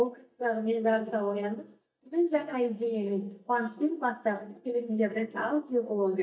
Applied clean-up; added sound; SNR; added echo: neural mask model DeepFilterNet 3.